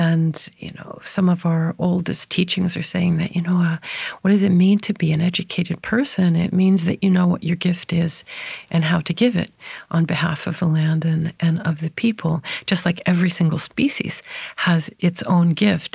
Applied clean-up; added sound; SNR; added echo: none; none; none; none.